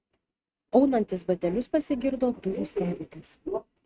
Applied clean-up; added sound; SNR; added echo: neural mask model RNNoise.